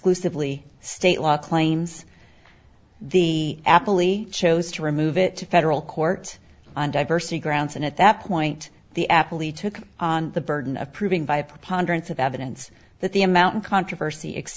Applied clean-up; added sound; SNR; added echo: none; none; none; none.